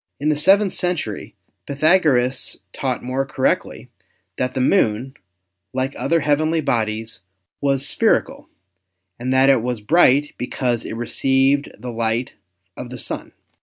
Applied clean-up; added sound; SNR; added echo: none; none; none; none.